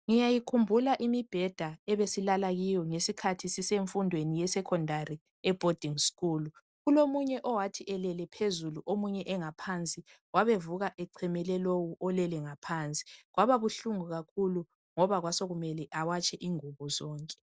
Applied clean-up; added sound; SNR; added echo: none; none; none; none.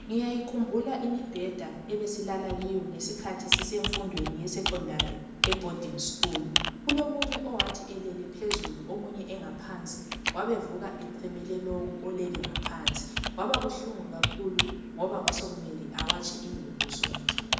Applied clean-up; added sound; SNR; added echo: none; Computer keyboard; 0 dB; reverberation time 1.0 s.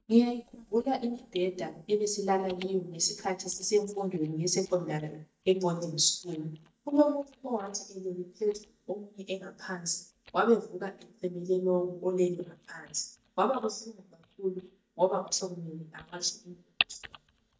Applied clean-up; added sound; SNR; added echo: neural mask model DeepFilterNet 3.